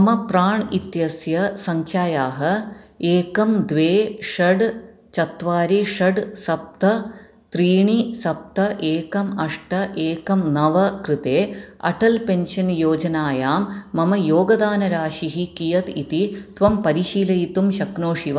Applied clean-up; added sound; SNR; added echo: none; none; none; none.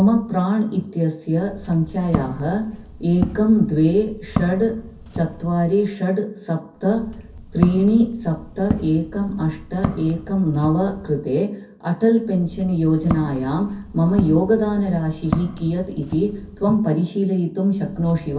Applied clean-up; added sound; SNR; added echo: none; Walk, footsteps; 11 dB; reverberation time 0.3 s.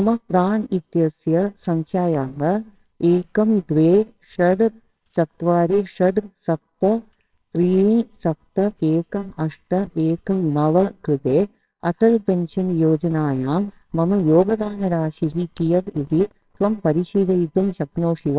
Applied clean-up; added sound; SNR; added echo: neural separator model SepFormer WHAMR!.